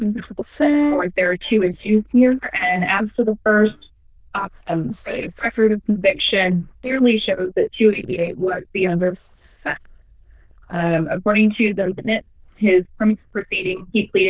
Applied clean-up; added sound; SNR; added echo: neural diffusion model UNIVERSE++.